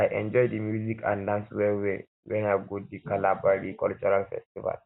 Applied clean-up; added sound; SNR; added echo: none; none; none; none.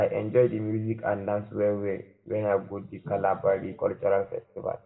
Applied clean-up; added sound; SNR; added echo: none; none; none; reverberation time 0.4 s.